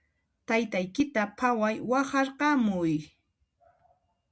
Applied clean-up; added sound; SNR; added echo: none; none; none; none.